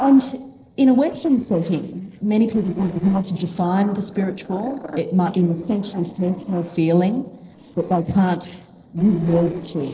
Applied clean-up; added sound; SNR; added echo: neural separator model SepFormer DNS4.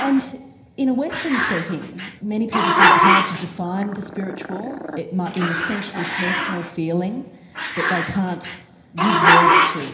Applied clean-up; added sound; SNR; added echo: none; Growling; -4 dB; reverberation time 0.9 s.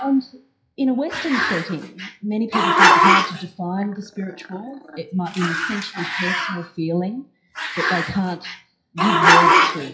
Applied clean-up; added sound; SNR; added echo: classical method WPE with log-MMSE.